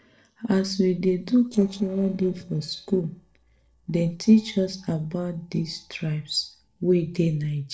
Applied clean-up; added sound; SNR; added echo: neural separator model SepFormer DNS4.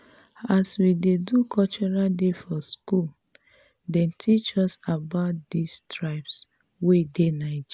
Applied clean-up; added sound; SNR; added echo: none; none; none; none.